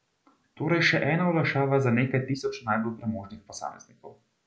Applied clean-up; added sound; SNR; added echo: none; none; none; none.